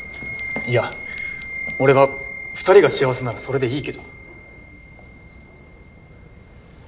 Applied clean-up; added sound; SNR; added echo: none; Bell; 12 dB; none.